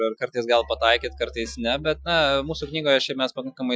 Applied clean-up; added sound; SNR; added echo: classical method Wiener filter.